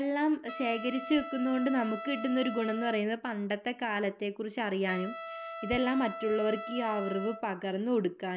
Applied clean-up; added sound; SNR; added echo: none; Trumpet; 11 dB; none.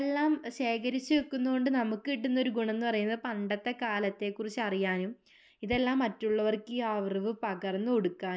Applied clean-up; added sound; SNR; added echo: none; none; none; none.